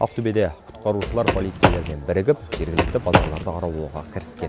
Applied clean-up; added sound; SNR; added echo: none; Run; -2 dB; none.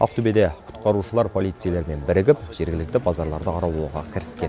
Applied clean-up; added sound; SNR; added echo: none; none; none; none.